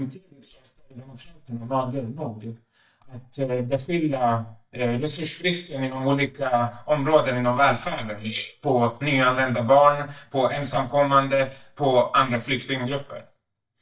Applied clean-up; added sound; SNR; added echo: neural mask model DeepFilterNet 3.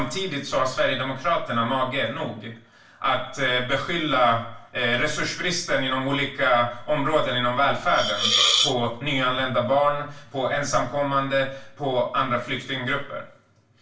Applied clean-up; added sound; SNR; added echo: none; Hiss; -2 dB; reverberation time 0.3 s.